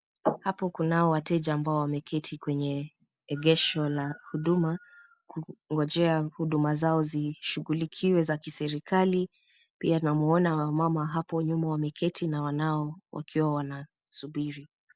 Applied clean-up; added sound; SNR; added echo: none; none; none; none.